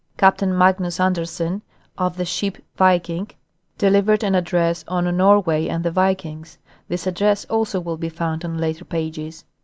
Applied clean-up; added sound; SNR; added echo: none; none; none; none.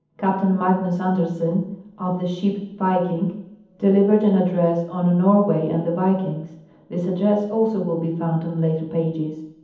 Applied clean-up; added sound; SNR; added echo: none; none; none; reverberation time 0.8 s.